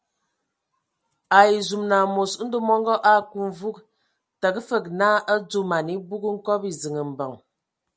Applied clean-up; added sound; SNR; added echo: none; none; none; none.